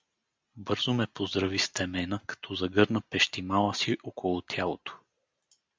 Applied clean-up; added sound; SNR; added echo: none; none; none; none.